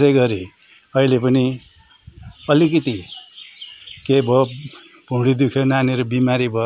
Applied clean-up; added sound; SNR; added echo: none; none; none; none.